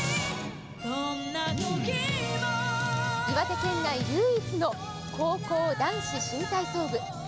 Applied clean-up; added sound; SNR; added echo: none; Bowed string instrument; 11 dB; none.